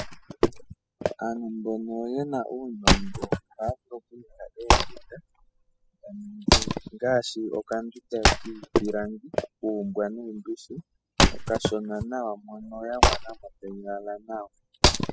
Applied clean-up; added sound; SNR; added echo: classical method spectral subtraction.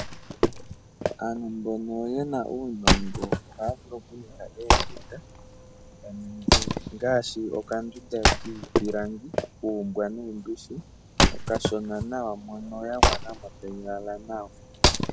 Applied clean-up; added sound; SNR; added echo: none; Wood; -5 dB; none.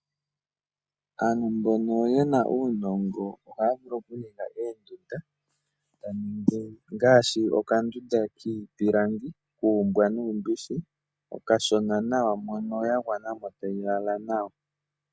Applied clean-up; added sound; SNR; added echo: none; none; none; none.